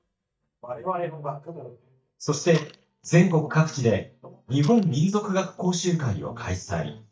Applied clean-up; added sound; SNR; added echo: neural mask model DeepFilterNet 3.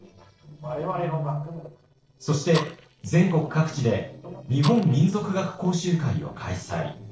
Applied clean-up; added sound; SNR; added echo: neural separator model SepFormer DNS4.